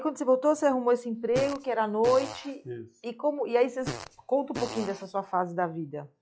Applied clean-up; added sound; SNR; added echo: classical method log-MMSE.